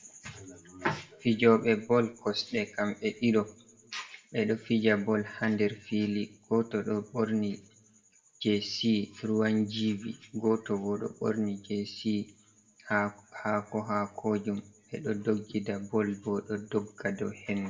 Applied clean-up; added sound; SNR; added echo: none; none; none; reverberation time 0.3 s.